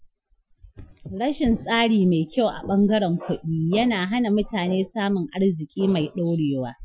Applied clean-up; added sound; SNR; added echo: classical method Wiener filter.